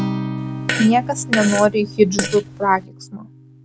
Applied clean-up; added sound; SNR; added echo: none; Fart + Acoustic guitar; 6 dB; none.